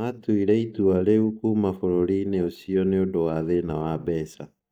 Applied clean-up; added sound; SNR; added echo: neural mask model DeepFilterNet 3.